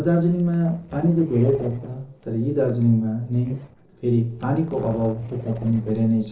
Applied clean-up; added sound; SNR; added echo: neural separator model SepFormer DNS4.